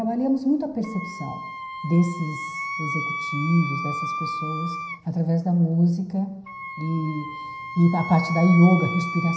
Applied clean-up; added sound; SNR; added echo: none; Wind instrument, woodwind instrument; 9 dB; reverberation time 0.9 s.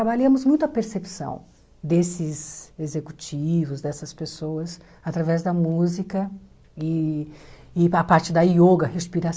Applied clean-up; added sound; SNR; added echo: none; none; none; none.